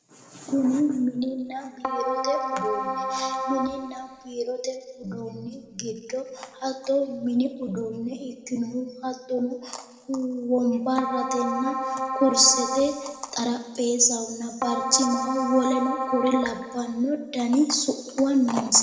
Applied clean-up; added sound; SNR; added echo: none; Keyboard (musical); 3 dB; reverberation time 1.5 s.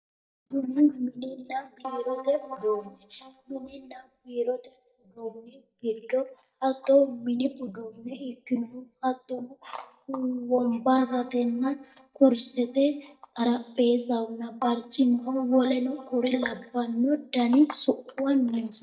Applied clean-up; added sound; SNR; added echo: neural mask model DeepFilterNet 3.